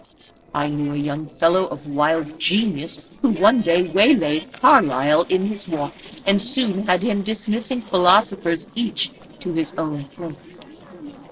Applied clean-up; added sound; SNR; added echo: neural separator model SepFormer DNS4.